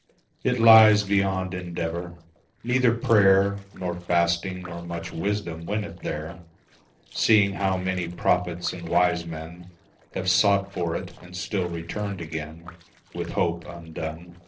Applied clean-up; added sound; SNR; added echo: neural separator model SepFormer DNS4.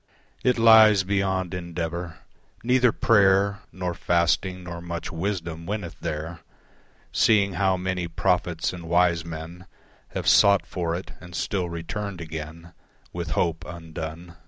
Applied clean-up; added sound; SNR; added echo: none; none; none; none.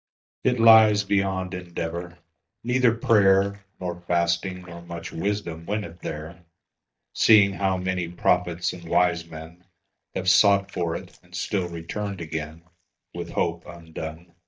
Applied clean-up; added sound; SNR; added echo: neural mask model DeepFilterNet 3.